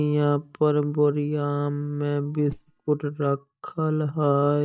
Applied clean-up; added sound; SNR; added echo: neural mask model DeepFilterNet 3.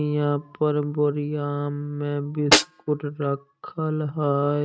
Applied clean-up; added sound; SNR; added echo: neural mask model RNNoise.